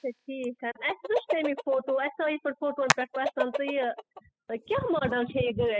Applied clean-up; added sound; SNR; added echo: classical method spectral subtraction.